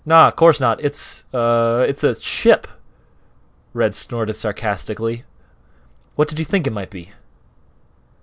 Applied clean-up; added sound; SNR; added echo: none; none; none; none.